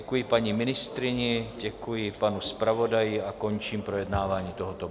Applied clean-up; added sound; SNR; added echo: none; none; none; none.